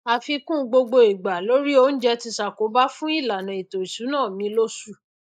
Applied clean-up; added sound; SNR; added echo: neural mask model Resemble Enhance denoiser.